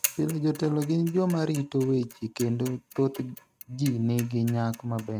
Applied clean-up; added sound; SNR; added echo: neural mask model RNNoise.